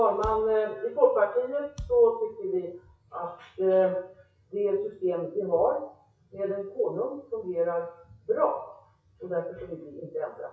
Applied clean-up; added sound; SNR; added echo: classical method WPE with log-MMSE.